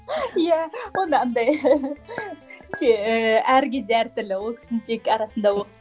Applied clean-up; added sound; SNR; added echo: none; Chink, clink; 16 dB; none.